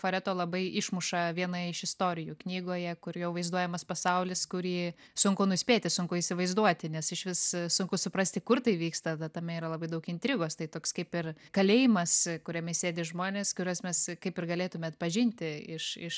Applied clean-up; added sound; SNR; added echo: none; none; none; none.